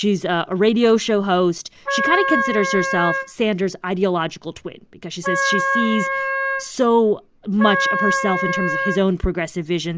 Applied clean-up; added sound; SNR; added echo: none; Wind instrument, woodwind instrument; 1 dB; none.